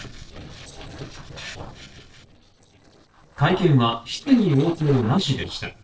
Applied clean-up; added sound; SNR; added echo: neural separator model SepFormer DNS4.